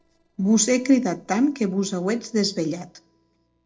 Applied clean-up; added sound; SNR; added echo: neural separator model SepFormer DNS4.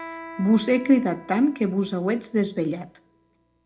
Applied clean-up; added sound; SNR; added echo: none; Electric guitar; 20 dB; reverberation time 0.2 s.